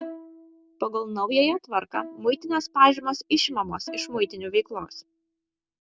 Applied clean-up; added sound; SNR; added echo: none; Bowed string instrument; 19 dB; none.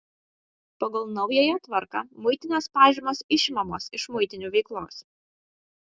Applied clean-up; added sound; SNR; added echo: none; none; none; none.